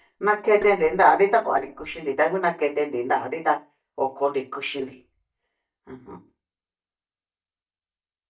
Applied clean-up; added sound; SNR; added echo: neural mask model DeepFilterNet 3.